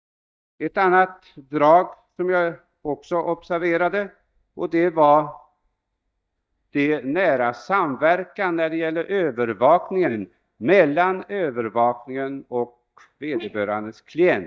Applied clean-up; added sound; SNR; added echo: neural mask model DeepFilterNet 3.